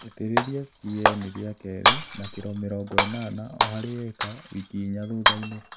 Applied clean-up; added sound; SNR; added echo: none; Shatter; -5 dB; none.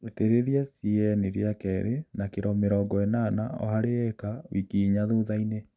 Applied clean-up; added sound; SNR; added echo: none; none; none; none.